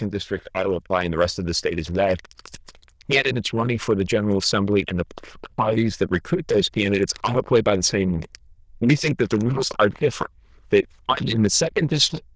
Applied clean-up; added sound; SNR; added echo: neural diffusion model UNIVERSE++.